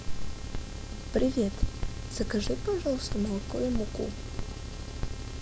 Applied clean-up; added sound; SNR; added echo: none; Engine; 12 dB; none.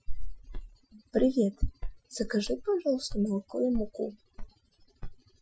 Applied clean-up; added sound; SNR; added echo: classical method Wiener filter.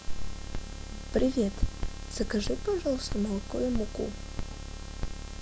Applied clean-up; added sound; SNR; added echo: none; none; none; none.